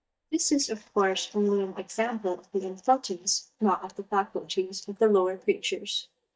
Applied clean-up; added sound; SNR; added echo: neural mask model DeepFilterNet 3.